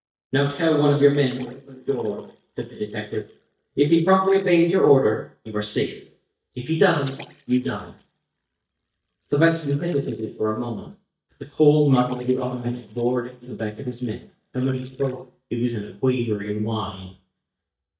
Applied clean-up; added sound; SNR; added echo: neural mask model DeepFilterNet 3.